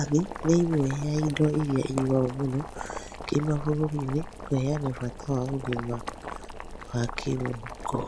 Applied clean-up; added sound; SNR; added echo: none; Boiling; 10 dB; none.